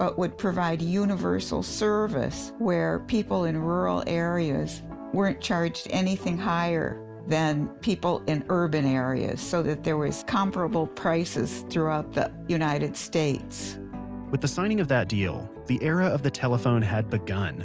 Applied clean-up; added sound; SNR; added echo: none; none; none; none.